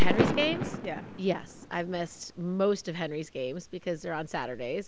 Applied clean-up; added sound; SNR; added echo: none; Fireworks; -1 dB; none.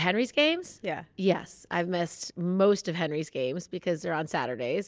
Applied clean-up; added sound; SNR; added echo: none; none; none; none.